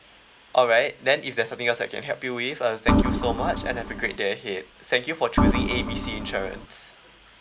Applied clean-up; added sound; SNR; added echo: none; Organ; -3 dB; none.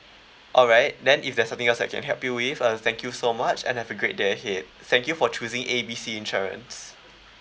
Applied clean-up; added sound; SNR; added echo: none; none; none; none.